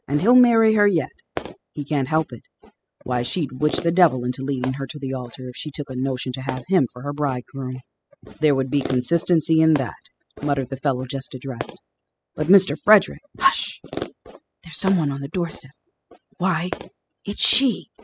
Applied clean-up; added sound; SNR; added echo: classical method spectral subtraction.